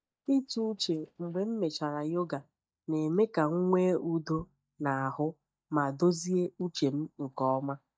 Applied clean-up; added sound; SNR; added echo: neural mask model DeepFilterNet 3.